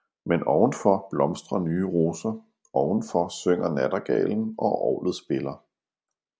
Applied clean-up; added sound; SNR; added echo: none; none; none; none.